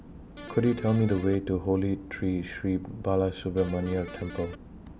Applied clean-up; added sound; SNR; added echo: none; Electric guitar; 14 dB; none.